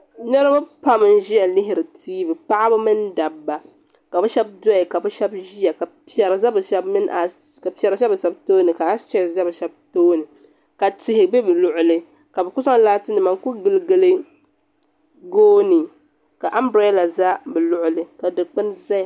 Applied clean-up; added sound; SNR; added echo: none; none; none; none.